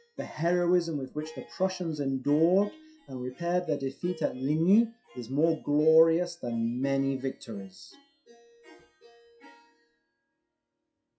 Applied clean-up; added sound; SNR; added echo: classical method WPE with log-MMSE.